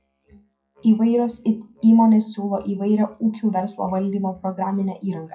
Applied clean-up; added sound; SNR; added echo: classical method WPE with log-MMSE.